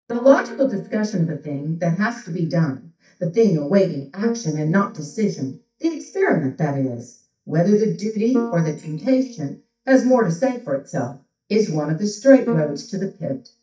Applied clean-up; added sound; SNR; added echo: neural mask model DeepFilterNet 3.